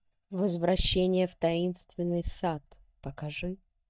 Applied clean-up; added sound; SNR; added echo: neural mask model DeepFilterNet 3.